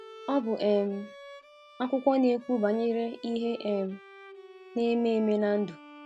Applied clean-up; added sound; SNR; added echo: none; Bowed string instrument; 20 dB; none.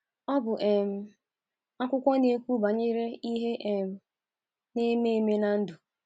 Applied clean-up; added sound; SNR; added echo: none; none; none; none.